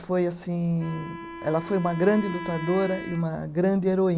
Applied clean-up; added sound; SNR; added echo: none; Wind instrument, woodwind instrument; 14 dB; none.